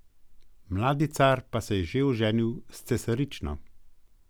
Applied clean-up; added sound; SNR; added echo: none; none; none; none.